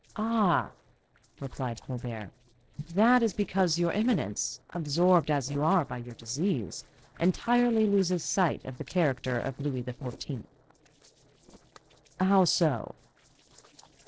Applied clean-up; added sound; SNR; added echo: neural separator model SepFormer DNS4.